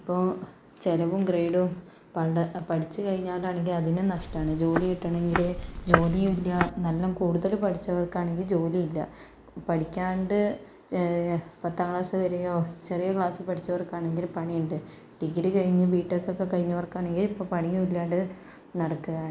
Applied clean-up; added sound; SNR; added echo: none; Walk, footsteps; 3 dB; none.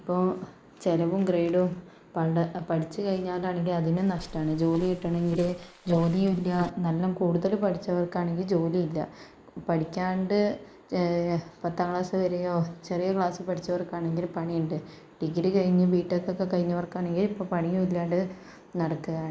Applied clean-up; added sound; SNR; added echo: neural mask model Resemble Enhance denoiser.